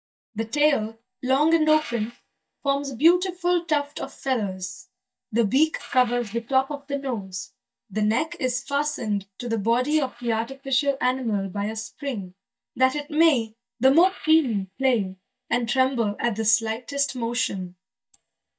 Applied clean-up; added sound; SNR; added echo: neural mask model DeepFilterNet 3.